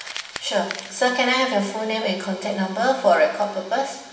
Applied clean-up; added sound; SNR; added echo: none; Crumpling, crinkling; 18 dB; reverberation time 1.2 s.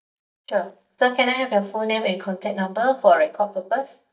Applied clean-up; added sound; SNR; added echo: neural mask model DeepFilterNet 3.